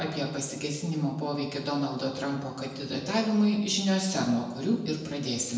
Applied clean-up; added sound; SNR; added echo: none; none; none; reverberation time 0.9 s.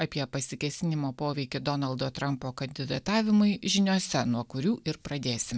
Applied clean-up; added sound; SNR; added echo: none; none; none; none.